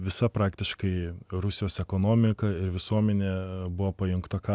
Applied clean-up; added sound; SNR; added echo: none; none; none; none.